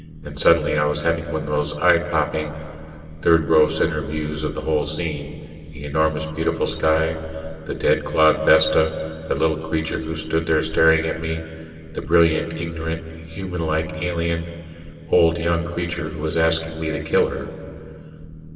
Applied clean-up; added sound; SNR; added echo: none; Boat, Water vehicle; 15 dB; reverberation time 2.5 s.